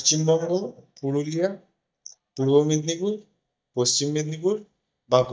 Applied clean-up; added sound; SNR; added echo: neural mask model DeepFilterNet 3.